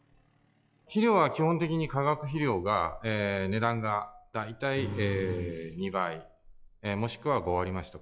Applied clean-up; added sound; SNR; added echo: classical method log-MMSE.